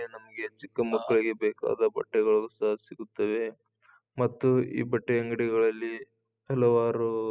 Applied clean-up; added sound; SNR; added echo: classical method spectral subtraction.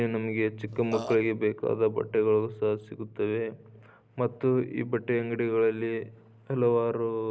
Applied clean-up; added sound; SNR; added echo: none; Burping, eructation; 10 dB; none.